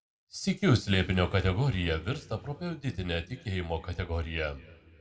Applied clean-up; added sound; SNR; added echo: none; none; none; reverberation time 1.3 s.